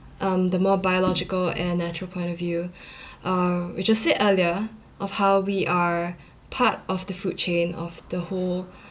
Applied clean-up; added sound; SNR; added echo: none; none; none; none.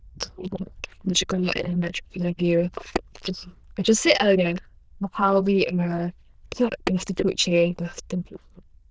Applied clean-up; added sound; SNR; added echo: neural diffusion model UNIVERSE++.